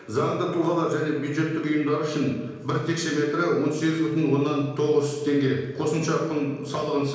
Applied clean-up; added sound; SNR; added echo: none; none; none; reverberation time 1.0 s.